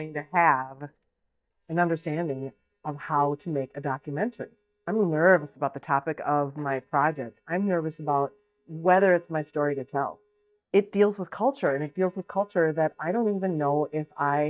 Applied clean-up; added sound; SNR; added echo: neural mask model DeepFilterNet 3.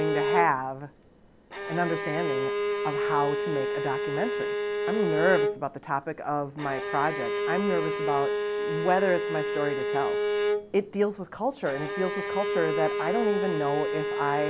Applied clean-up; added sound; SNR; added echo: none; Bowed string instrument; 0 dB; none.